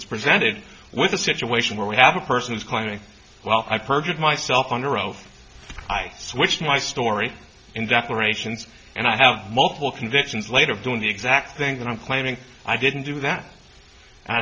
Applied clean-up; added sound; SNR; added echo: none; none; none; none.